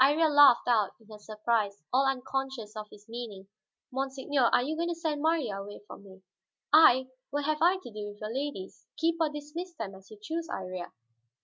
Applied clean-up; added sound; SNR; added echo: none; none; none; none.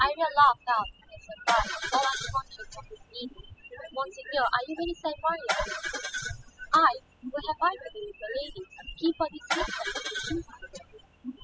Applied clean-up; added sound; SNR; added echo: classical method spectral subtraction.